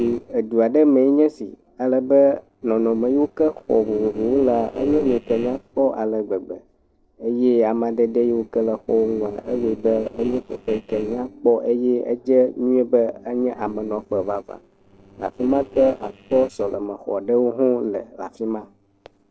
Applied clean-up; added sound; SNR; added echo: neural separator model SepFormer DNS4.